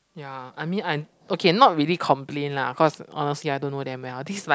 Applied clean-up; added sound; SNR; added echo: none; none; none; none.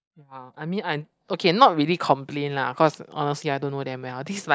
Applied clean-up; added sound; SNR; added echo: neural mask model DeepFilterNet 3.